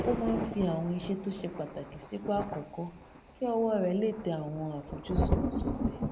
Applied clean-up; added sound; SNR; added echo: none; Thunder; 3 dB; none.